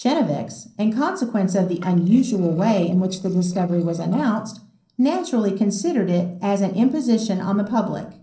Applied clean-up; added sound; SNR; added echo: neural separator model SepFormer DNS4.